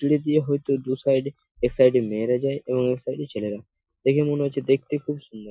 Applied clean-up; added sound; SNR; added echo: classical method Wiener filter.